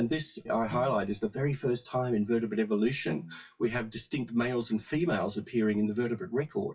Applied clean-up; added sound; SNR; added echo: classical method WPE with log-MMSE.